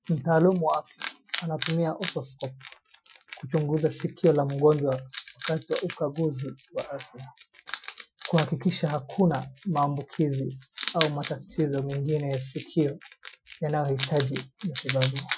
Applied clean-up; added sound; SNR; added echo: classical method Wiener filter.